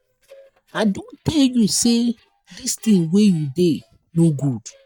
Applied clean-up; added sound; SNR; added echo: neural mask model DeepFilterNet 3.